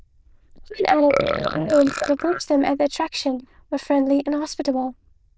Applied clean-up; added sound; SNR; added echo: neural diffusion model UNIVERSE++.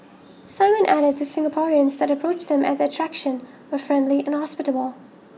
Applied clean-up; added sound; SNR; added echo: none; none; none; none.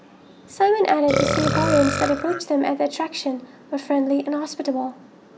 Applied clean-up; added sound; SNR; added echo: none; Burping, eructation; 3 dB; none.